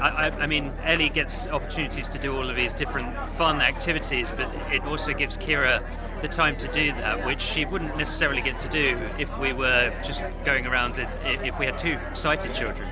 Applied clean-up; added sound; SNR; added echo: none; none; none; none.